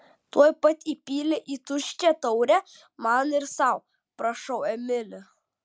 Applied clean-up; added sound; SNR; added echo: none; none; none; none.